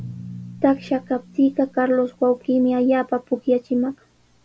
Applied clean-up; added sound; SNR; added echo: none; Drum; 20 dB; none.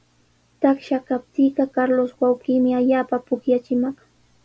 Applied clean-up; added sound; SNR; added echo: none; none; none; none.